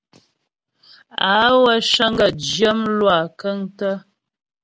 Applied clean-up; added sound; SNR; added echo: none; none; none; none.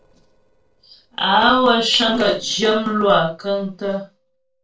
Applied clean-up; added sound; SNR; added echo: neural separator model SepFormer DNS4.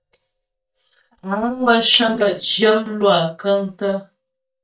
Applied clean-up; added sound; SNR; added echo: neural mask model DeepFilterNet 3.